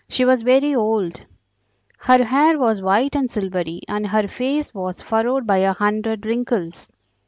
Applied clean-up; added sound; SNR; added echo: none; none; none; none.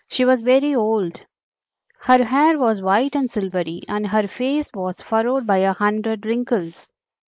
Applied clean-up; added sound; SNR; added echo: neural mask model Resemble Enhance denoiser.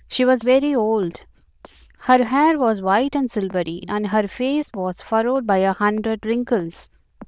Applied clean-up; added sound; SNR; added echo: neural diffusion model UNIVERSE++.